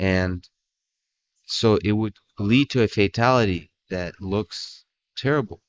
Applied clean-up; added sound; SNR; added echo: neural mask model Resemble Enhance denoiser.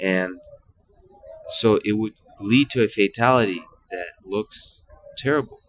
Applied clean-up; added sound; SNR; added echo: classical method Wiener filter.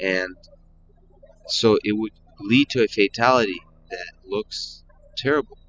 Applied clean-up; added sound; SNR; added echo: classical method spectral subtraction.